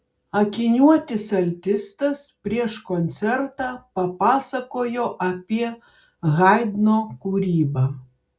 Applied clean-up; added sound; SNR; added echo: none; none; none; none.